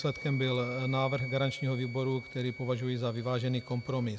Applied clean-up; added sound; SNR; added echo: none; Wind instrument, woodwind instrument; 13 dB; none.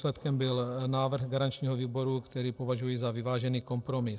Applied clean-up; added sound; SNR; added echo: neural separator model SepFormer DNS4.